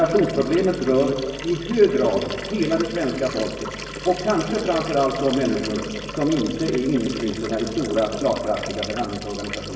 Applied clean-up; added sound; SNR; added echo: none; Liquid; 12 dB; reverberation time 1.2 s.